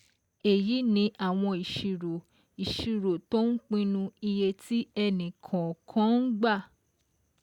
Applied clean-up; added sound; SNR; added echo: none; none; none; none.